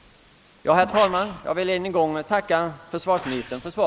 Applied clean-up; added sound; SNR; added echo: neural mask model Resemble Enhance denoiser.